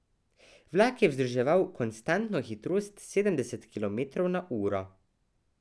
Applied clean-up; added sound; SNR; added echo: none; none; none; none.